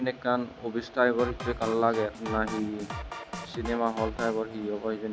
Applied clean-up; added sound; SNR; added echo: none; Drum kit; 10 dB; none.